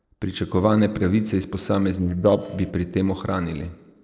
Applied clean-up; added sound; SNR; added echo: neural separator model SepFormer DNS4.